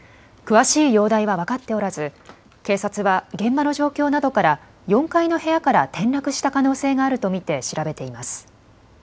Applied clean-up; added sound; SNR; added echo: none; none; none; none.